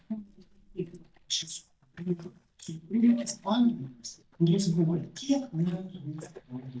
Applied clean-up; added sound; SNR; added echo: neural mask model DeepFilterNet 3.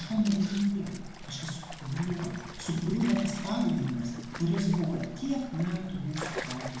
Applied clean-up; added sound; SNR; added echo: none; Stream; 12 dB; reverberation time 0.9 s.